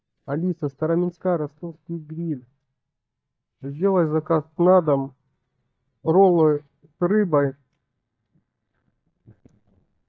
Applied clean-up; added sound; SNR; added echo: neural mask model DeepFilterNet 3.